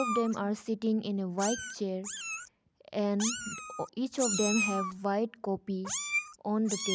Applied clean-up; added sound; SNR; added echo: none; Meow; 5 dB; none.